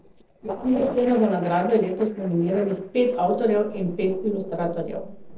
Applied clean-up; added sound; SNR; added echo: neural separator model SepFormer DNS4.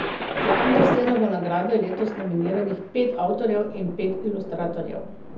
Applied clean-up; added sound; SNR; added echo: none; Thunder; 4 dB; reverberation time 0.7 s.